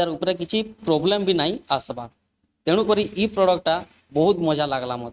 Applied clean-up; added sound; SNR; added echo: neural mask model RNNoise.